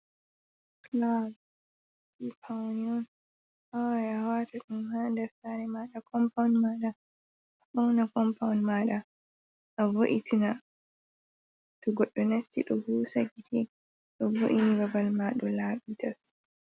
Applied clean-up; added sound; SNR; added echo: none; none; none; none.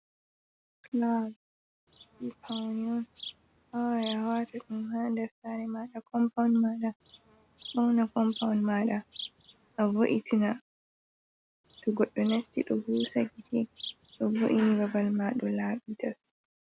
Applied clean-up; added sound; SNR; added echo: none; Insect; 17 dB; none.